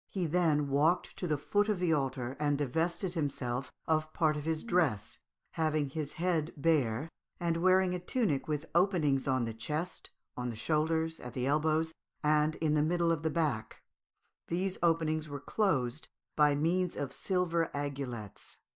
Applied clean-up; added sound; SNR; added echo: neural mask model DeepFilterNet 3.